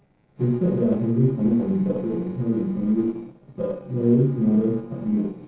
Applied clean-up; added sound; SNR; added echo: neural separator model SepFormer DNS4.